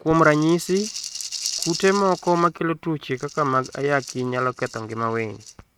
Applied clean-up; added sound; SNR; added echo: neural mask model RNNoise.